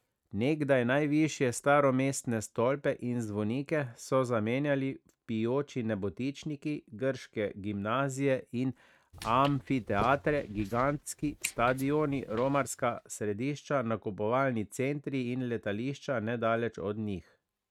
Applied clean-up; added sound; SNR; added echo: neural mask model RNNoise.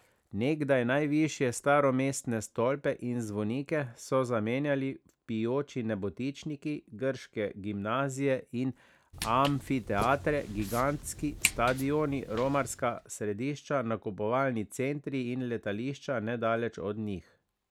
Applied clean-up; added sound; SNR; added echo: none; Walk, footsteps; 8 dB; none.